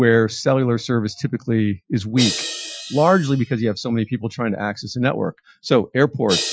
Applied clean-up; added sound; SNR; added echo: classical method Wiener filter.